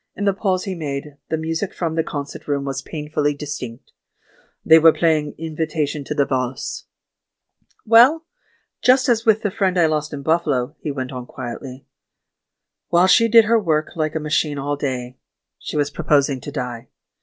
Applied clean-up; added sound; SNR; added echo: none; none; none; none.